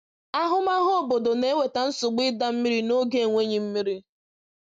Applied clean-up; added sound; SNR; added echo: none; none; none; none.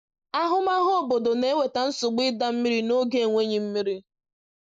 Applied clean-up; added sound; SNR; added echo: neural mask model Resemble Enhance denoiser.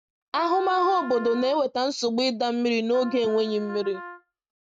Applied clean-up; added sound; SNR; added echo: neural mask model RNNoise.